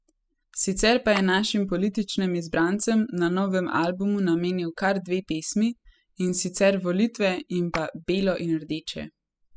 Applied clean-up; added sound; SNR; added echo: classical method spectral subtraction.